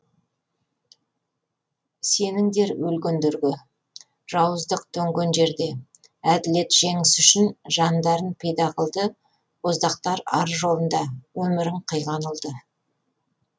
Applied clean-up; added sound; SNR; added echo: none; none; none; none.